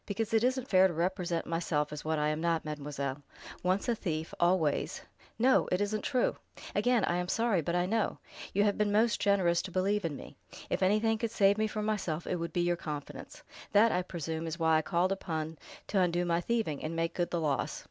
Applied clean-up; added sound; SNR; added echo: none; none; none; none.